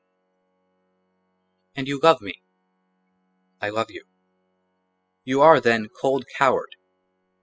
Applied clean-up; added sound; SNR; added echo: classical method spectral subtraction.